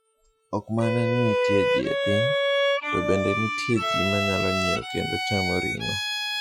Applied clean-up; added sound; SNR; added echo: classical method Wiener filter.